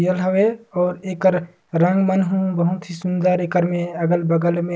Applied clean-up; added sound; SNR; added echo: none; none; none; none.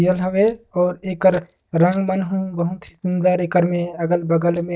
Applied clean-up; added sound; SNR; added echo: neural mask model DeepFilterNet 3.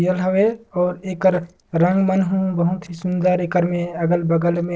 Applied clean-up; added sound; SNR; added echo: neural separator model SepFormer DNS4.